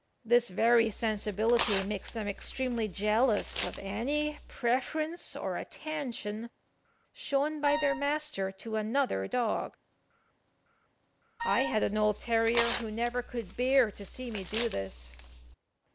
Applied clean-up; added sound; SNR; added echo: none; Tearing + Wind instrument, woodwind instrument; 6 dB; none.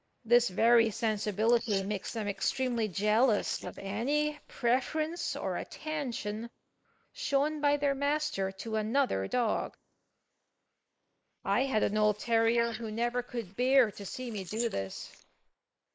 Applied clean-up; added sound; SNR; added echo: neural mask model Resemble Enhance denoiser.